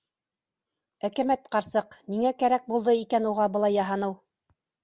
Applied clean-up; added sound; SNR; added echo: none; none; none; none.